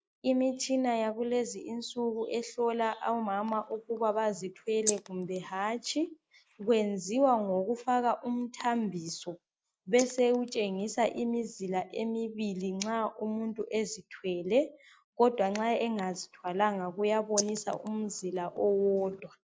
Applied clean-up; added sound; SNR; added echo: neural mask model Resemble Enhance denoiser.